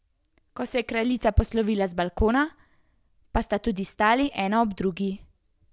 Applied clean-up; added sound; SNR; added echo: none; none; none; none.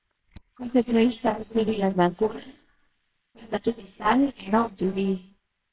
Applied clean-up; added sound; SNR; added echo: neural separator model SepFormer WHAMR!.